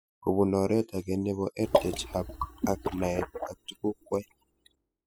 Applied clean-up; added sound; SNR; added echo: classical method spectral subtraction.